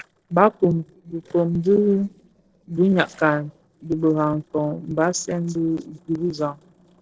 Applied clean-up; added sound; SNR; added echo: neural separator model SepFormer DNS4.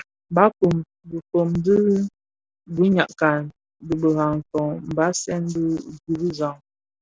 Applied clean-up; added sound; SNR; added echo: none; none; none; none.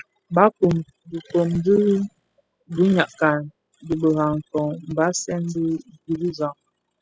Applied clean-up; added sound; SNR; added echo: classical method spectral subtraction.